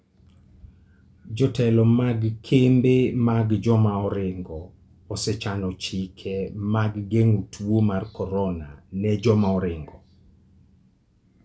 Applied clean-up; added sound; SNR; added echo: none; none; none; none.